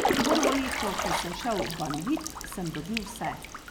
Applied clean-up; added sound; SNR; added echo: none; Drip / Trickle, dribble / Water / Splash, splatter; -2 dB; none.